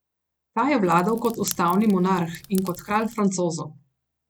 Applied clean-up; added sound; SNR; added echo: none; Crackle; 18 dB; none.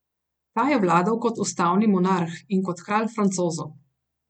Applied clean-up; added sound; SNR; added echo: none; none; none; none.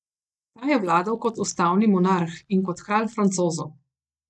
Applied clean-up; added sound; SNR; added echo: neural mask model DeepFilterNet 3.